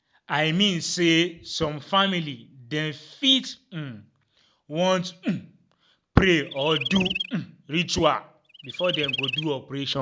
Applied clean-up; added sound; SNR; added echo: none; Chirp, tweet; 5 dB; none.